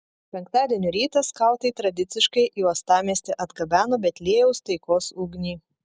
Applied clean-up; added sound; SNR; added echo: none; none; none; none.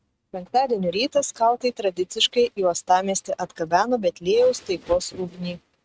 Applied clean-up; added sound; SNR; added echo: neural mask model RNNoise.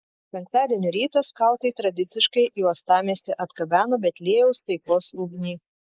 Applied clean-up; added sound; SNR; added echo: neural mask model Resemble Enhance denoiser.